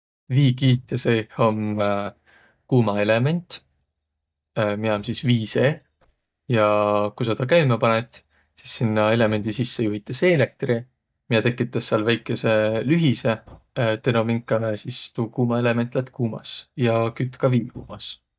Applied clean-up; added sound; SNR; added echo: neural mask model DeepFilterNet 3.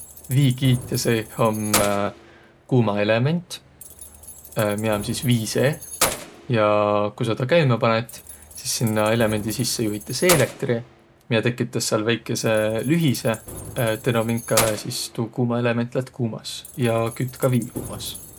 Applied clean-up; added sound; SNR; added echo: none; Keys jangling; 11 dB; none.